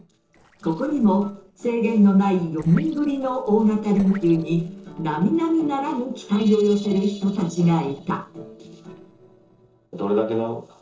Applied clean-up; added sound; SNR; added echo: neural separator model SepFormer DNS4.